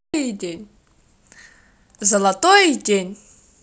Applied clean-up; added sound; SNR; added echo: none; none; none; none.